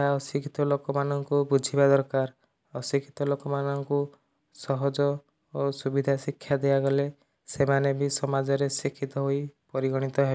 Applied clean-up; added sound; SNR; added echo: none; none; none; none.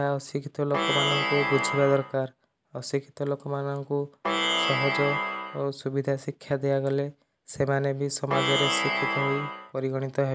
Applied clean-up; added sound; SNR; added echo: none; Plucked string instrument; -1 dB; none.